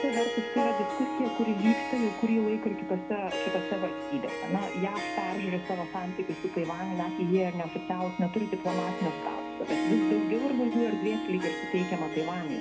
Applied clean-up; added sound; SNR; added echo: none; Harp; 3 dB; reverberation time 0.3 s.